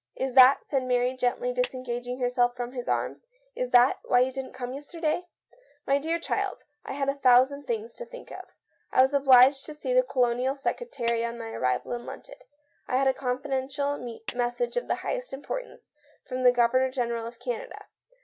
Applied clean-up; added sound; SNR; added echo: none; Clapping; 17 dB; none.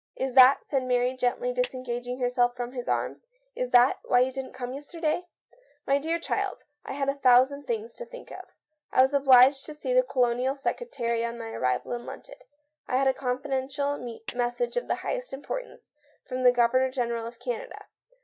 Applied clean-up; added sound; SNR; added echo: neural mask model DeepFilterNet 3.